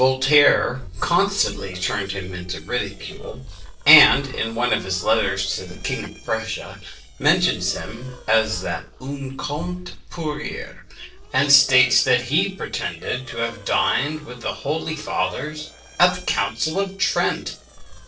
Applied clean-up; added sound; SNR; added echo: neural separator model SepFormer DNS4.